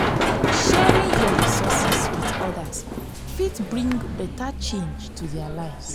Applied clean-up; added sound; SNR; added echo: none; Run; -5 dB; none.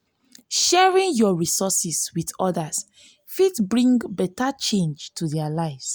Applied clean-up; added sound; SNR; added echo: none; none; none; none.